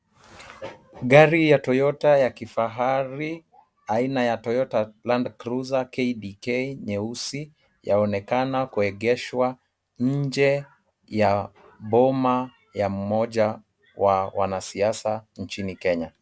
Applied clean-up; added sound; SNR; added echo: none; none; none; none.